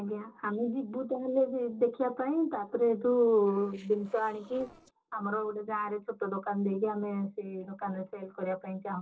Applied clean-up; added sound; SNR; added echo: neural separator model SepFormer DNS4.